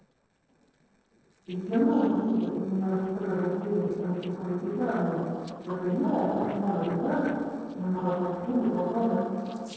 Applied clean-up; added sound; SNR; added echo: neural separator model SepFormer DNS4.